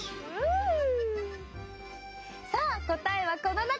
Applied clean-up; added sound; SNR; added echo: none; none; none; none.